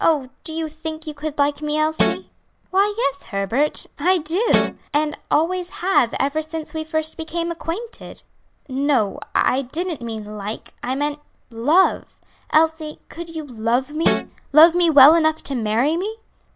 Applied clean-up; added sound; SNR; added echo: none; Guitar; 1 dB; none.